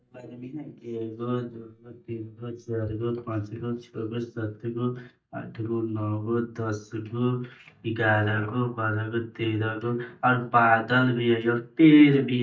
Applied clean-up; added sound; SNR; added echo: neural mask model DeepFilterNet 3.